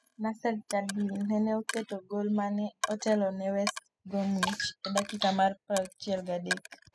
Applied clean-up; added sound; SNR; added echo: classical method spectral subtraction.